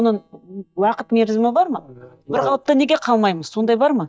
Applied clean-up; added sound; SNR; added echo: neural mask model DeepFilterNet 3.